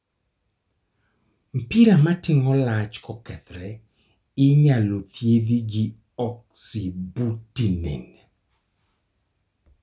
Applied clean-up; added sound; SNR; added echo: none; none; none; none.